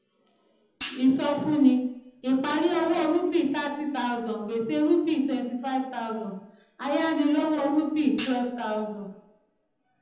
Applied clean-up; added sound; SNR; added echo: none; Hi-hat; 11 dB; reverberation time 0.8 s.